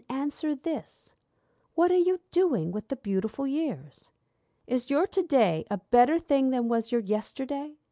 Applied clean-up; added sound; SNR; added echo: none; none; none; none.